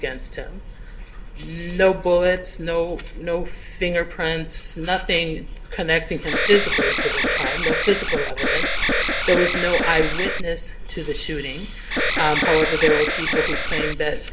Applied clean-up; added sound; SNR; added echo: none; Alarm; -1 dB; reverberation time 0.4 s.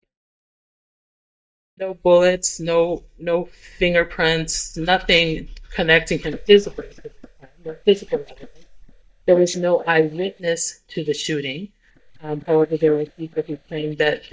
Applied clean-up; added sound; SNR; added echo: neural mask model DeepFilterNet 3.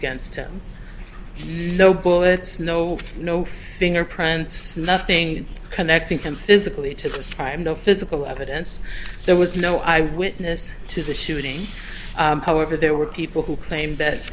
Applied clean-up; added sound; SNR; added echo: none; none; none; none.